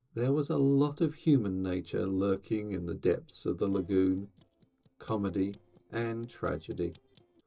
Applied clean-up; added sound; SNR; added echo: neural separator model SepFormer DNS4.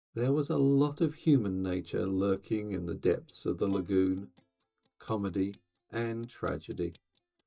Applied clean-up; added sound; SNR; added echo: neural mask model DeepFilterNet 3.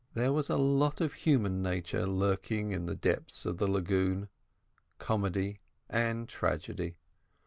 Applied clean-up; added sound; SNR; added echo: none; none; none; none.